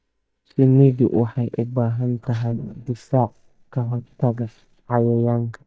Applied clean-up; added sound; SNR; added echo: neural mask model DeepFilterNet 3.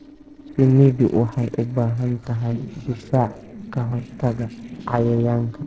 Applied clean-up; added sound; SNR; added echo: neural separator model SepFormer DNS4.